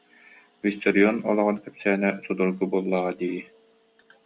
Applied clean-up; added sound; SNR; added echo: none; none; none; none.